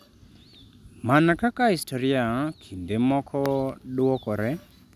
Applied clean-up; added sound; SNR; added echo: none; none; none; none.